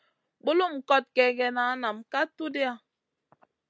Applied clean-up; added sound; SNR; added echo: none; none; none; none.